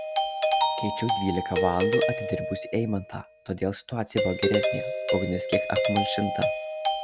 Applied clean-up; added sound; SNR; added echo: none; Doorbell; -3 dB; none.